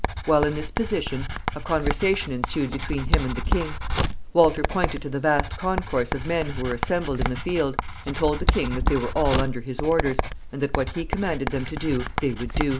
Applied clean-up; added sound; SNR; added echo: none; Writing; 2 dB; none.